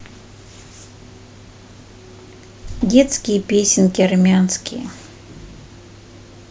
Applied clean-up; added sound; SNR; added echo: none; none; none; none.